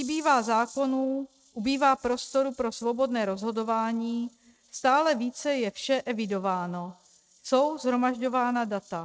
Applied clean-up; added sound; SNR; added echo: neural mask model RNNoise.